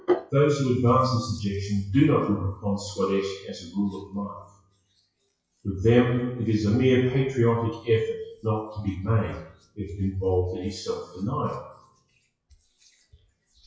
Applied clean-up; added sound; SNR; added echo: classical method WPE with log-MMSE.